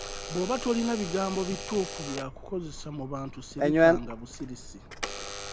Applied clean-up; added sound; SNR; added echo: none; Alarm / Door; -2 dB; none.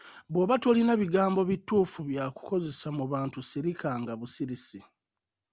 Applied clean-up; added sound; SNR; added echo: none; none; none; none.